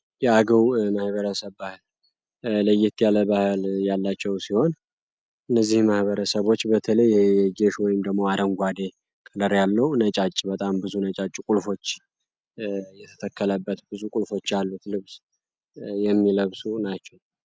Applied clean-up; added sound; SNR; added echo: none; none; none; none.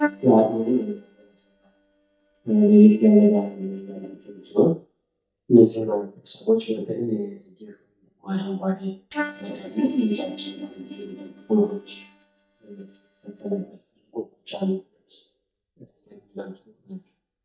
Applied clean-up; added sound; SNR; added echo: neural mask model DeepFilterNet 3.